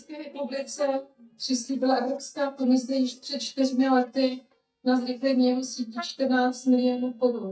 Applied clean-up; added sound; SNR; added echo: neural mask model DeepFilterNet 3.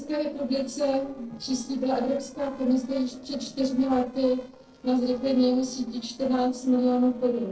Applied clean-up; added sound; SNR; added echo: neural separator model SepFormer DNS4.